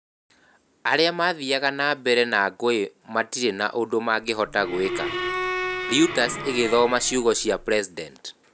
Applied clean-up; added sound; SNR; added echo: none; Bowed string instrument; 6 dB; none.